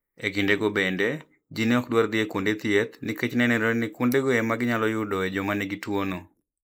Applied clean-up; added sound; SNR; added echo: neural mask model Resemble Enhance denoiser.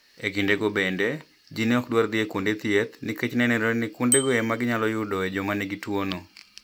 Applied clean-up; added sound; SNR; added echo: none; Bicycle bell; 13 dB; none.